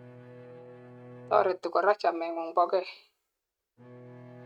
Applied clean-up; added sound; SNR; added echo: neural mask model RNNoise.